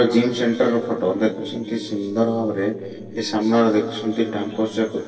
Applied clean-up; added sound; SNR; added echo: neural separator model SepFormer DNS4.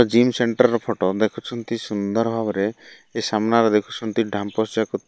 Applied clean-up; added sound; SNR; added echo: none; none; none; none.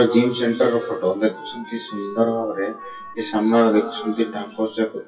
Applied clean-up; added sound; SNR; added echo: classical method WPE with log-MMSE.